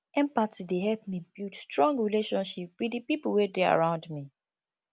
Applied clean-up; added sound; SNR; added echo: none; none; none; none.